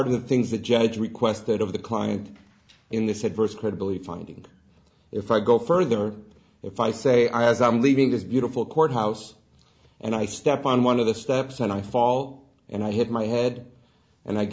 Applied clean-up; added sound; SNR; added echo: none; none; none; none.